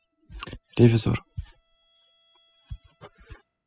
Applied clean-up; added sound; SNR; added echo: classical method spectral subtraction.